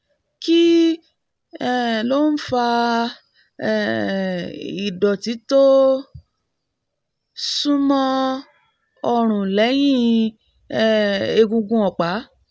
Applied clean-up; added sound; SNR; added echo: none; none; none; none.